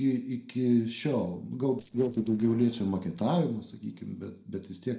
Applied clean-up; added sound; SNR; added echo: neural separator model SepFormer DNS4.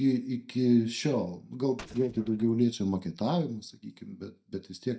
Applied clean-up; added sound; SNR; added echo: neural mask model DeepFilterNet 3.